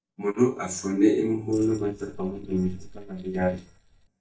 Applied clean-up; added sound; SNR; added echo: neural mask model DeepFilterNet 3.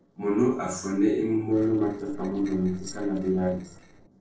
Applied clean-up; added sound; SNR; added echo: neural separator model SepFormer DNS4.